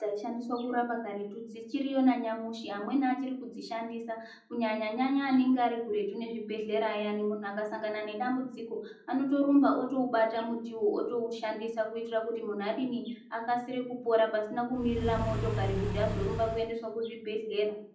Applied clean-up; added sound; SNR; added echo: none; Accelerating, revving, vroom / Car; 3 dB; reverberation time 0.6 s.